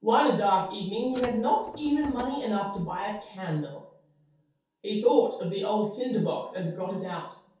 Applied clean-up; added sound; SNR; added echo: none; Car; 18 dB; reverberation time 0.6 s.